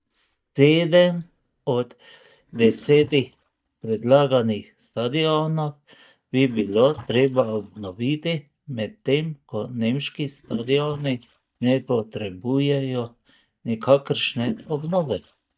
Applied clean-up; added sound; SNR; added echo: neural mask model DeepFilterNet 3.